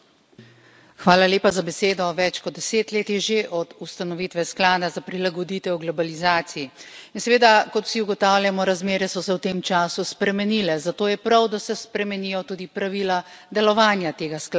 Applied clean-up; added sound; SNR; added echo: none; none; none; none.